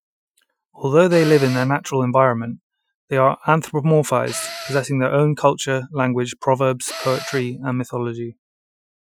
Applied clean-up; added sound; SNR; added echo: classical method Wiener filter.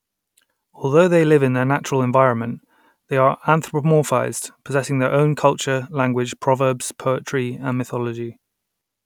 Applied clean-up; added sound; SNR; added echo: none; none; none; none.